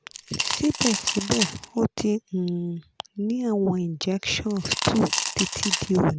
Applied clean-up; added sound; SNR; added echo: none; Coin (dropping) / Glass; 3 dB; none.